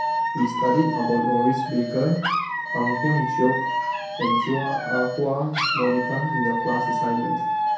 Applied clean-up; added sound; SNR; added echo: none; Alarm / Dog; 0 dB; reverberation time 0.6 s.